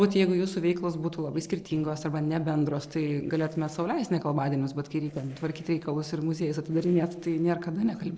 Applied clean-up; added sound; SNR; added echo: neural separator model SepFormer DNS4.